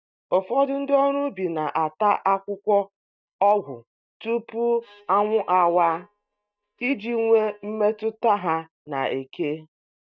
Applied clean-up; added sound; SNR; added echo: neural mask model DeepFilterNet 3.